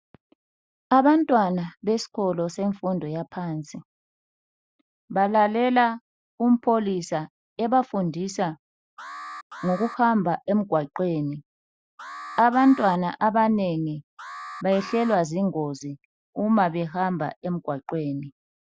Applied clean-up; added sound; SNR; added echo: classical method Wiener filter.